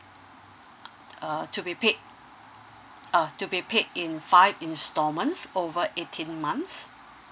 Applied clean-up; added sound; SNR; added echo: none; none; none; none.